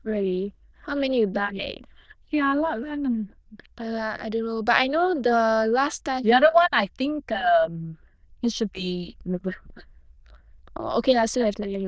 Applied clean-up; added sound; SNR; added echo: neural diffusion model UNIVERSE++.